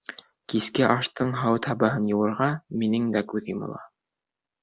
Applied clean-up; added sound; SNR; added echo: none; none; none; none.